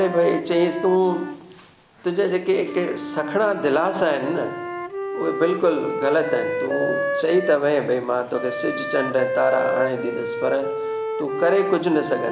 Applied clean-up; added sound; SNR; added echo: none; Wind instrument, woodwind instrument; 6 dB; none.